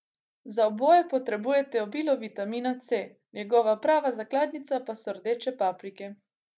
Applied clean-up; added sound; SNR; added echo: none; none; none; none.